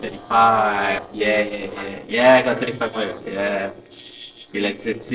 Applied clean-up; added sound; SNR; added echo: neural separator model SepFormer DNS4.